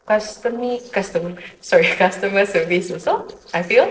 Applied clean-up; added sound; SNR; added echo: neural separator model SepFormer DNS4.